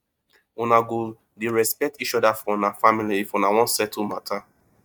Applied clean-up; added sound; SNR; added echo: neural mask model DeepFilterNet 3.